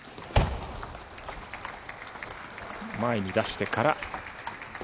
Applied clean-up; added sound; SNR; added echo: none; none; none; none.